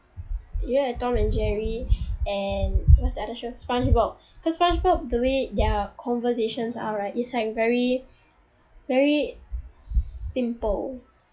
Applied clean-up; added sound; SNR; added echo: classical method log-MMSE.